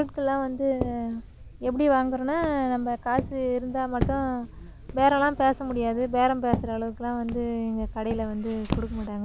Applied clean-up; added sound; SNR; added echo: none; Walk, footsteps; 9 dB; none.